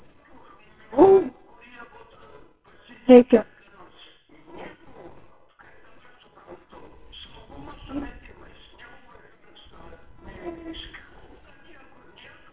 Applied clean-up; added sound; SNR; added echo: neural separator model SepFormer WHAMR!.